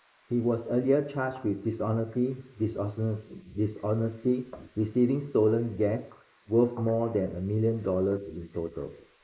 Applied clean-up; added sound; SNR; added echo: neural mask model Resemble Enhance denoiser.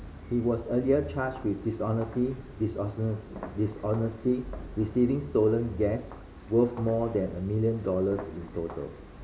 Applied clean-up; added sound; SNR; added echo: none; Walk, footsteps; 15 dB; none.